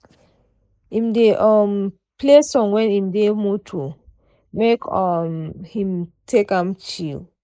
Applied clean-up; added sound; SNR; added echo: neural mask model Resemble Enhance denoiser.